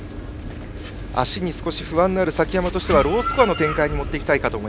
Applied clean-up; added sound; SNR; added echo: none; none; none; none.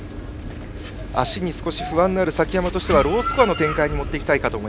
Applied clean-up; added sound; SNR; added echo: none; Bird vocalization, bird call, bird song; 17 dB; none.